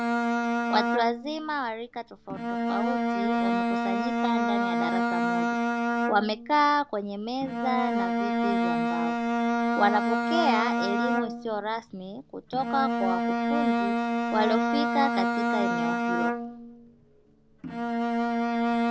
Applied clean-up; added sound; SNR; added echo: none; Bowed string instrument; -4 dB; none.